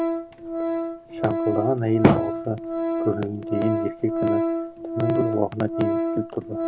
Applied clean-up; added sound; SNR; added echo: none; Organ; 1 dB; none.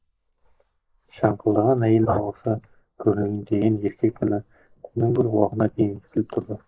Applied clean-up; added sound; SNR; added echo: neural mask model Resemble Enhance denoiser.